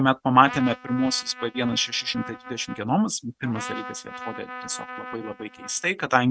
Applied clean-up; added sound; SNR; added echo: neural mask model RNNoise.